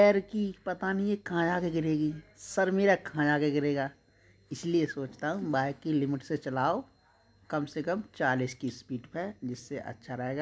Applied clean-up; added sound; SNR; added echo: none; none; none; none.